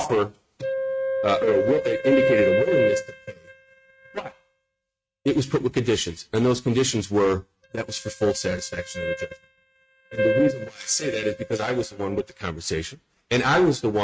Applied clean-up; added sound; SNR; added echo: neural mask model RNNoise.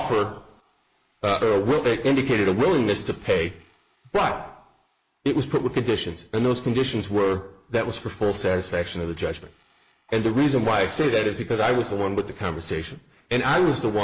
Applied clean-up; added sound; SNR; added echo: neural mask model Resemble Enhance denoiser.